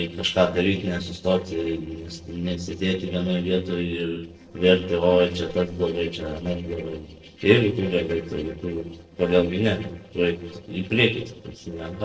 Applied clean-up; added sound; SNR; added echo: neural separator model SepFormer DNS4.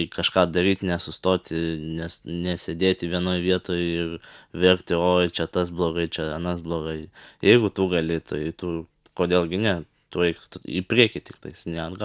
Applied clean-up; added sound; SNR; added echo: none; none; none; none.